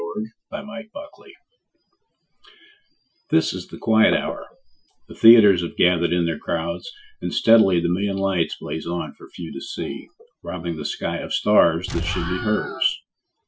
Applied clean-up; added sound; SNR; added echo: classical method Wiener filter.